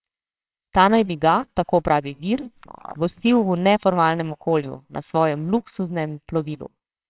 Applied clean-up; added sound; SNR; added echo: neural separator model SepFormer WHAMR!.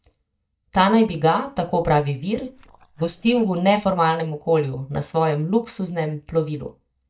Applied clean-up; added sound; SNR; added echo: neural mask model DeepFilterNet 3.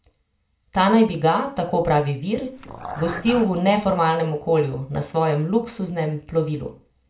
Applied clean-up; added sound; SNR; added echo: none; Dog; 12 dB; reverberation time 0.3 s.